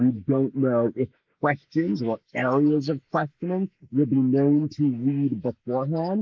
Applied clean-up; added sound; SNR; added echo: neural mask model Resemble Enhance denoiser.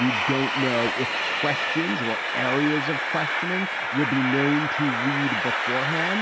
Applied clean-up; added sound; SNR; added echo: none; Train; -1 dB; none.